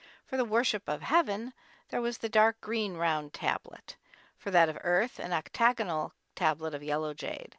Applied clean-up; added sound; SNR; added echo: none; none; none; none.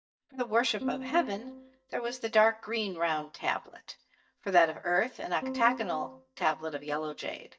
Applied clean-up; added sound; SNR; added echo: neural mask model DeepFilterNet 3.